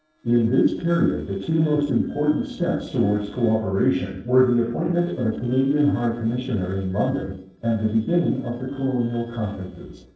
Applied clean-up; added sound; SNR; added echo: neural separator model SepFormer DNS4.